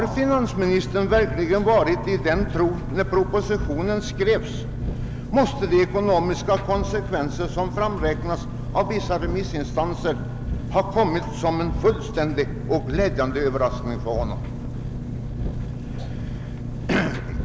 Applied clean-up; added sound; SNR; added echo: none; Engine; 5 dB; none.